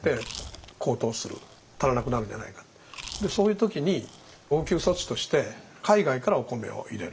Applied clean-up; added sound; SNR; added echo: none; Chewing, mastication; 16 dB; none.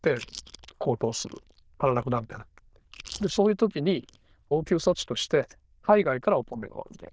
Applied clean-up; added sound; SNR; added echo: neural diffusion model UNIVERSE++.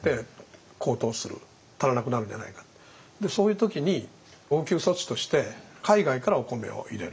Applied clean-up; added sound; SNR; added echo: none; none; none; none.